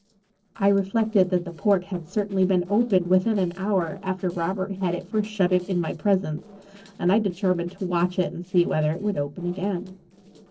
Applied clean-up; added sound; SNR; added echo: neural separator model SepFormer DNS4.